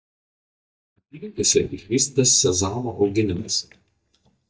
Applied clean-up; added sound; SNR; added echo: neural mask model DeepFilterNet 3.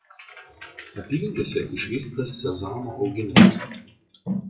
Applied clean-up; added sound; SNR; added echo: classical method WPE with log-MMSE.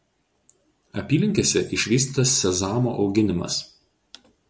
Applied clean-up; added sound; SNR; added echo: none; none; none; none.